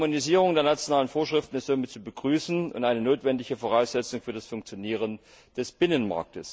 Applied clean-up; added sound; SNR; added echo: none; none; none; none.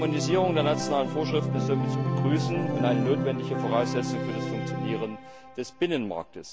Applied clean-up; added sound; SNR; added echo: none; Organ; 0 dB; none.